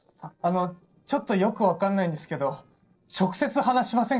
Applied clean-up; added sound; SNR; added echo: neural separator model SepFormer DNS4.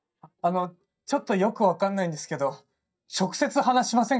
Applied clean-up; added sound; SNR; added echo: neural mask model DeepFilterNet 3.